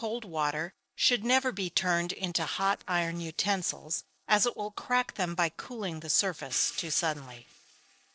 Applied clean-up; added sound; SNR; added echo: neural separator model SepFormer DNS4.